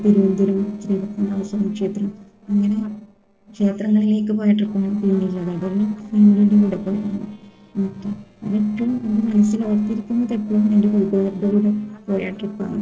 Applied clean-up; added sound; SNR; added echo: neural separator model SepFormer DNS4.